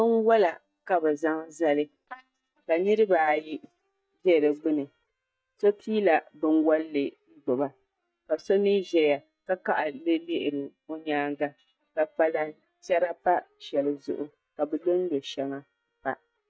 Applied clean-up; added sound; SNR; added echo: neural mask model DeepFilterNet 3.